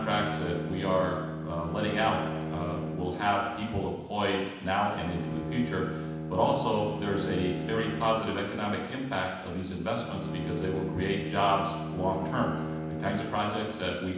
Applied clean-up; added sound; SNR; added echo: none; Bowed string instrument; 5 dB; reverberation time 1.1 s.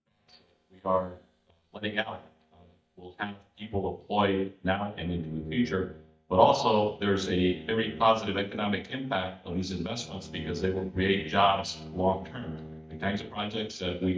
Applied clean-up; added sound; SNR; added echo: neural mask model DeepFilterNet 3.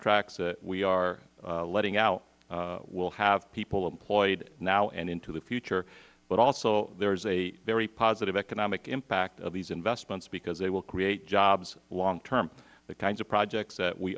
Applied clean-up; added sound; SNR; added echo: none; none; none; none.